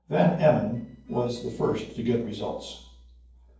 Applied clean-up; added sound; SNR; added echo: neural separator model SepFormer DNS4.